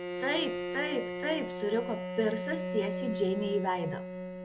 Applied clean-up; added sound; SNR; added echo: none; Bowed string instrument; 3 dB; none.